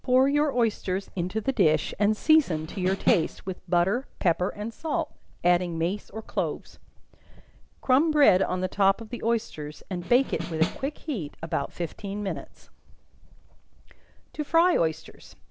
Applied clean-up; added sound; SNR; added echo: none; Snare drum; 6 dB; none.